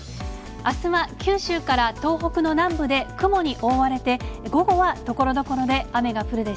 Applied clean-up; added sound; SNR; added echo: none; none; none; none.